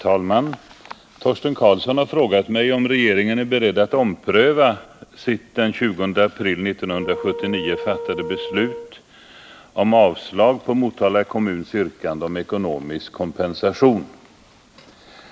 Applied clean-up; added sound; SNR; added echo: none; Wind instrument, woodwind instrument; 11 dB; none.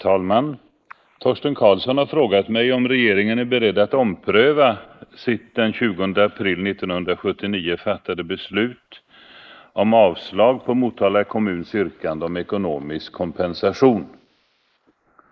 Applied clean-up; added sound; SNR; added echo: neural mask model Resemble Enhance denoiser.